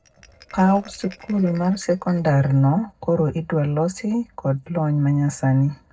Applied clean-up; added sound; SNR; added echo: neural separator model SepFormer DNS4.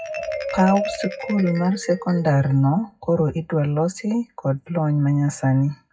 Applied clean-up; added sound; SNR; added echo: classical method WPE with log-MMSE.